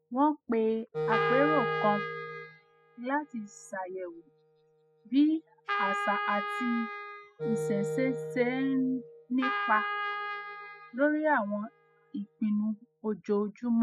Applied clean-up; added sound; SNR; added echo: classical method spectral subtraction.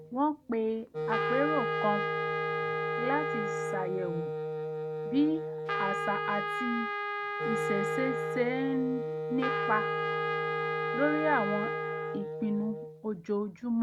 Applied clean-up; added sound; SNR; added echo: none; Trumpet + Wind instrument, woodwind instrument; -1 dB; none.